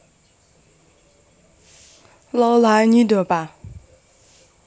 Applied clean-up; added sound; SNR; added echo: none; none; none; none.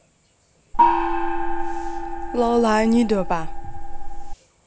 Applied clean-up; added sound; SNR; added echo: none; Gong; -2 dB; none.